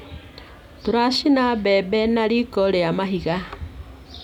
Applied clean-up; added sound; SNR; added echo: none; none; none; none.